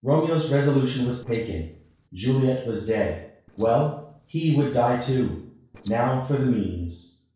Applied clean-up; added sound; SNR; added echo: neural separator model SepFormer DNS4.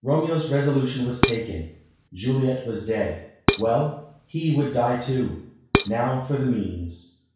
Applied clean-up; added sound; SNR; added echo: none; Dishes, pots, and pans; 2 dB; reverberation time 0.6 s.